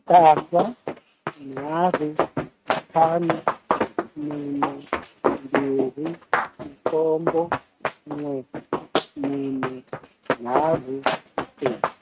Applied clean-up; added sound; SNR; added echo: neural mask model RNNoise.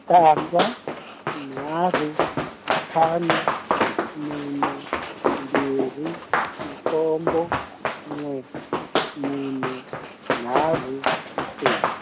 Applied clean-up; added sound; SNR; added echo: none; Run; 1 dB; none.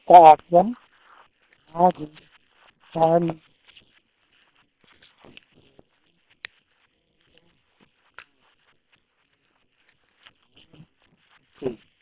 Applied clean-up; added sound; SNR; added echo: neural separator model SepFormer WHAM!.